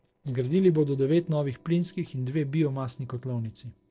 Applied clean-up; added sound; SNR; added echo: neural separator model SepFormer DNS4.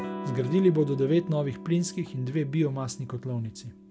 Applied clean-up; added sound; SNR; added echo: none; Electric guitar / Strum; 12 dB; none.